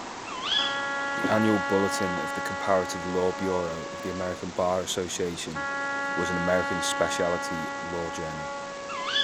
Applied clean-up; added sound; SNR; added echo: none; Bird vocalization, bird call, bird song + Wind instrument, woodwind instrument; 1 dB; none.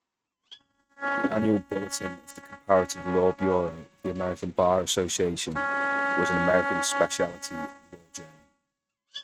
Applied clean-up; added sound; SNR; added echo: neural mask model RNNoise.